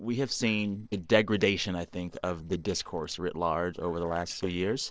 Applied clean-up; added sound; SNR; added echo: neural separator model SepFormer DNS4.